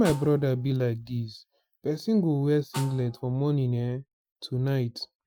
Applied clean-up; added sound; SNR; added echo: classical method Wiener filter.